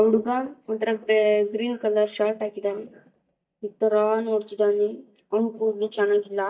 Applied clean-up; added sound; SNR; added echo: neural mask model DeepFilterNet 3.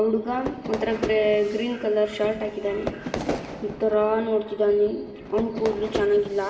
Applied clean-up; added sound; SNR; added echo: none; Fire / Fireworks; 10 dB; reverberation time 1.8 s.